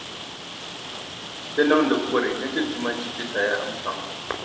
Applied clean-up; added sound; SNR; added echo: none; Rain; 9 dB; reverberation time 1.2 s.